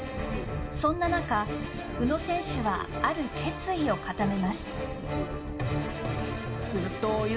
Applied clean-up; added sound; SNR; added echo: none; Breathing; 17 dB; reverberation time 1.6 s.